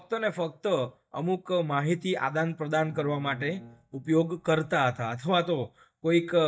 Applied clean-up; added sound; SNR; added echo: neural mask model DeepFilterNet 3.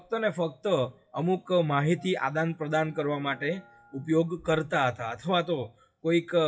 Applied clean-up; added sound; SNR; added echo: classical method WPE with log-MMSE.